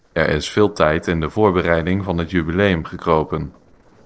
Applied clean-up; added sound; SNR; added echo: neural separator model SepFormer DNS4.